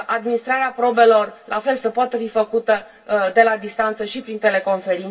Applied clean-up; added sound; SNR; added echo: none; none; none; reverberation time 0.1 s.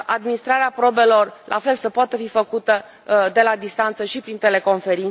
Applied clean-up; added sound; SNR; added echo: none; none; none; none.